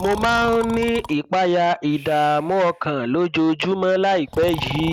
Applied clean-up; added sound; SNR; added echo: none; Breathing; 15 dB; none.